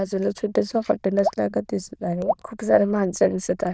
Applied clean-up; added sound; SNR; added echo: neural diffusion model UNIVERSE++.